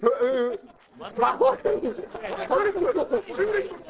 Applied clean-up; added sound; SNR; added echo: neural separator model SepFormer DNS4.